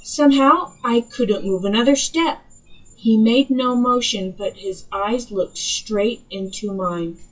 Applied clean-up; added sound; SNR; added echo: classical method WPE with log-MMSE.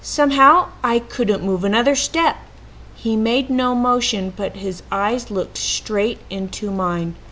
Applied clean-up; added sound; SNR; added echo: none; none; none; none.